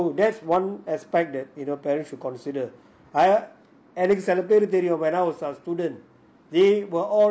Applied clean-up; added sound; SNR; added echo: none; none; none; none.